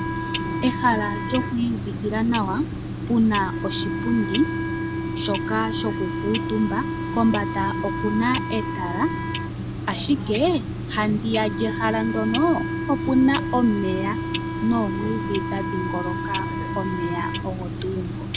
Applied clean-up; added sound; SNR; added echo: none; Clock + Wind instrument, woodwind instrument; 2 dB; none.